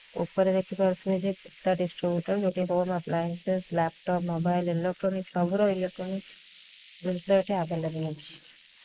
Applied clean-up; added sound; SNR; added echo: neural mask model Resemble Enhance denoiser.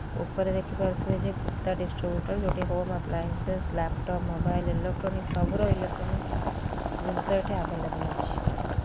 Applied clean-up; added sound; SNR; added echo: none; Boiling; 5 dB; none.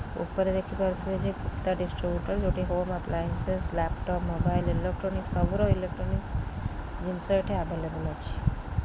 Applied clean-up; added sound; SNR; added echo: none; none; none; none.